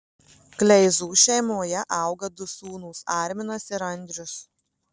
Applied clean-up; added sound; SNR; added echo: none; none; none; none.